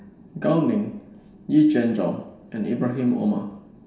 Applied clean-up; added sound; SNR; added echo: none; none; none; reverberation time 0.7 s.